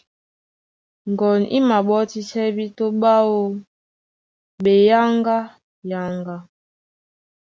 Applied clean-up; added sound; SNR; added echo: none; none; none; none.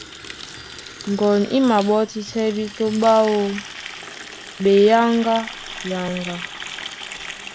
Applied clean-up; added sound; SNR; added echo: none; Water tap, faucet + Clock; 14 dB; none.